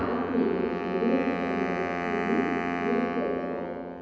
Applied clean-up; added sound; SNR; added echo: none; Wind instrument, woodwind instrument; 3 dB; reverberation time 2.2 s.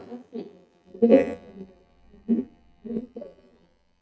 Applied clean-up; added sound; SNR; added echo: neural mask model DeepFilterNet 3.